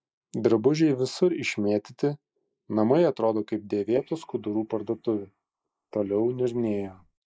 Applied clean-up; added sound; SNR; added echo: neural mask model Resemble Enhance denoiser.